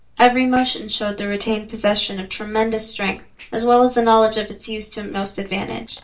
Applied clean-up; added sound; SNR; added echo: neural separator model SepFormer DNS4.